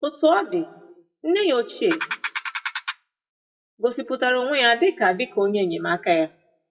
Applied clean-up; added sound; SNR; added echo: classical method WPE with log-MMSE.